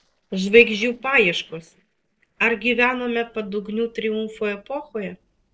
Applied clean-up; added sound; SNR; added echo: neural separator model SepFormer DNS4.